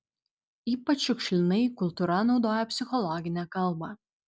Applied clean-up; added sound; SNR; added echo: none; none; none; none.